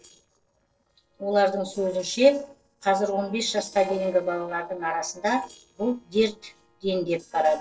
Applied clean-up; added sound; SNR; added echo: neural separator model SepFormer DNS4.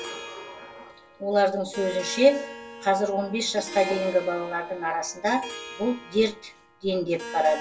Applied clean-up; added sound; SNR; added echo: none; Harp; 14 dB; reverberation time 0.1 s.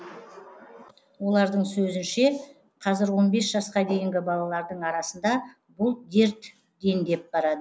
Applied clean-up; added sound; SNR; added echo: none; none; none; none.